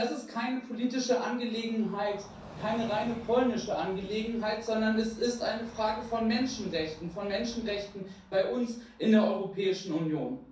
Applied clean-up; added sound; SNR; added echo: none; Train; 19 dB; reverberation time 0.6 s.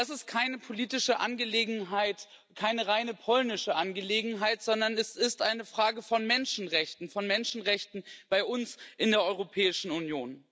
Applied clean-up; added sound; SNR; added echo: none; none; none; none.